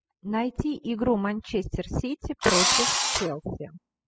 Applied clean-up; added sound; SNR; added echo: classical method spectral subtraction.